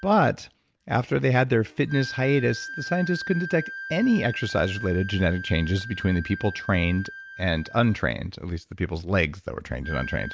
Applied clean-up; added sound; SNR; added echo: none; Wind instrument, woodwind instrument; 14 dB; none.